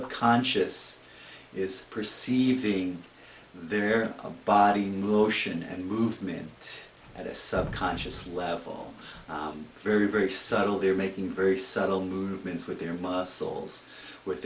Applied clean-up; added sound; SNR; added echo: none; none; none; none.